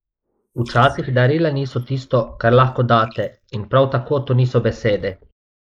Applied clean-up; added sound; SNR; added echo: neural mask model Resemble Enhance denoiser.